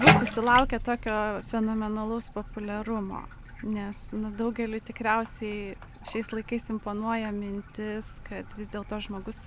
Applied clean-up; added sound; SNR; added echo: none; Bathtub (filling or washing); 3 dB; none.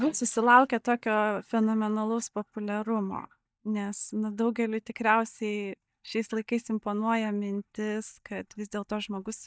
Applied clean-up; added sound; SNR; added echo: neural mask model DeepFilterNet 3.